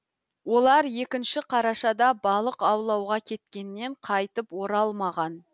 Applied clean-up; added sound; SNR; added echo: none; none; none; none.